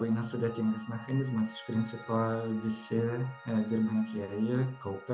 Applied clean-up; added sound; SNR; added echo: none; Piano; 19 dB; none.